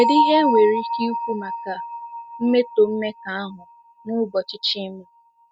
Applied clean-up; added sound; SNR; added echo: none; Bell; 4 dB; none.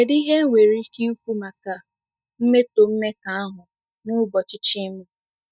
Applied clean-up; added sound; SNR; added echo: neural mask model DeepFilterNet 3.